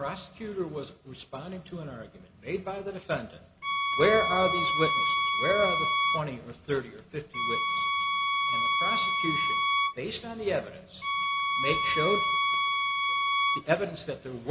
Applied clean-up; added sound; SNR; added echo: none; Bowed string instrument; -4 dB; none.